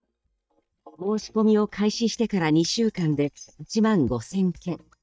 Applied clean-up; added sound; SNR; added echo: neural mask model DeepFilterNet 3.